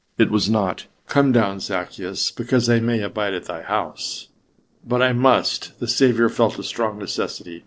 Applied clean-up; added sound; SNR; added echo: neural separator model SepFormer DNS4.